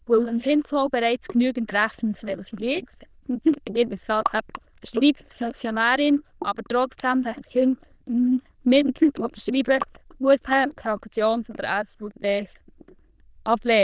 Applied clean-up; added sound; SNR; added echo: neural diffusion model UNIVERSE++.